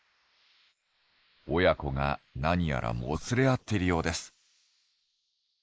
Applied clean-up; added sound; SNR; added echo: neural mask model Resemble Enhance denoiser.